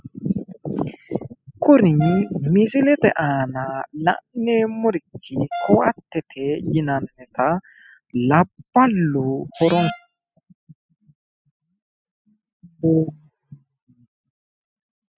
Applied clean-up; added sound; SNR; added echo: classical method spectral subtraction.